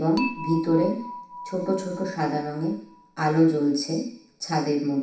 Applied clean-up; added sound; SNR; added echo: none; Dishes, pots, and pans / Chink, clink; 15 dB; reverberation time 0.7 s.